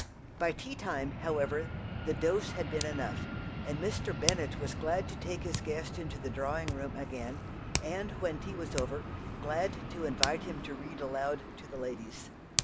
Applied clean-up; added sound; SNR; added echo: none; Fixed-wing aircraft, airplane + Hands; 2 dB; none.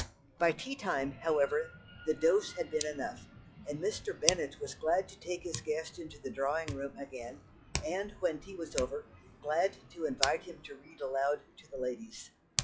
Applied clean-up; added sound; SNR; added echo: classical method log-MMSE.